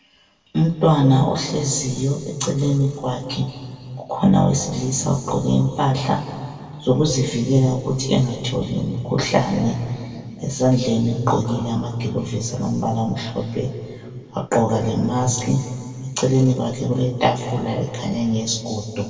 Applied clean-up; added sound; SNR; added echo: none; none; none; reverberation time 2.1 s.